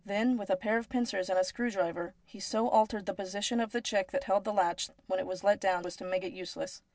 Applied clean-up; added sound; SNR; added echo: neural separator model SepFormer DNS4.